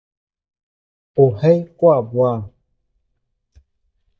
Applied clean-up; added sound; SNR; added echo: neural mask model DeepFilterNet 3.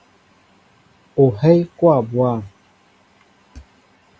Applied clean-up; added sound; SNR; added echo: none; none; none; none.